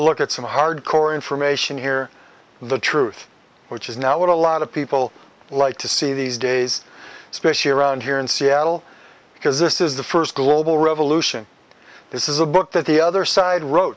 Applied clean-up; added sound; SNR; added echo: none; none; none; none.